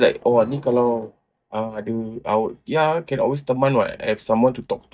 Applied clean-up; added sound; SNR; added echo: neural mask model DeepFilterNet 3.